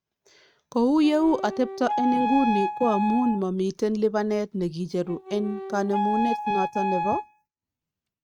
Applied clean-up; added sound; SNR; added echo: neural mask model RNNoise.